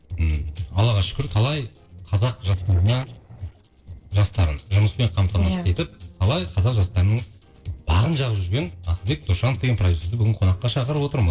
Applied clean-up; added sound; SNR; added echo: neural separator model SepFormer DNS4.